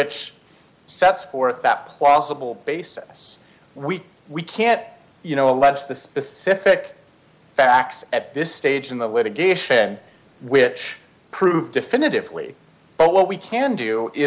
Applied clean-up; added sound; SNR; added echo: none; none; none; none.